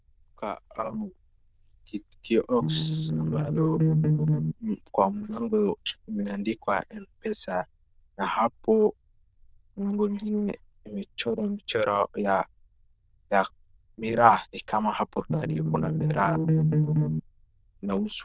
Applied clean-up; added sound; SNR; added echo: neural diffusion model UNIVERSE++.